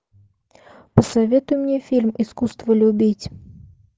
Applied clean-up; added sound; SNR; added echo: none; none; none; none.